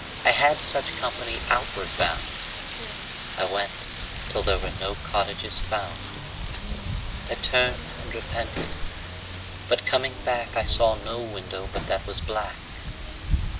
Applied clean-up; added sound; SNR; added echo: none; Rain; 4 dB; none.